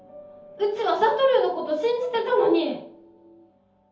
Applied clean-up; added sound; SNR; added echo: none; none; none; reverberation time 0.6 s.